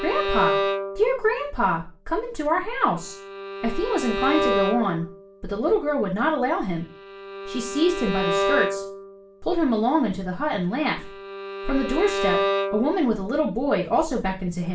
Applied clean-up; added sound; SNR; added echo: none; Bowed string instrument; 5 dB; reverberation time 0.3 s.